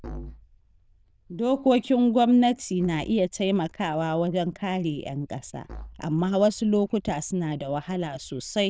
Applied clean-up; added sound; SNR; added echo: neural diffusion model UNIVERSE++.